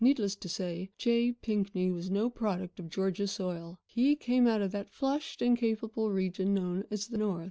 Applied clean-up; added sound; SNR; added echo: none; none; none; none.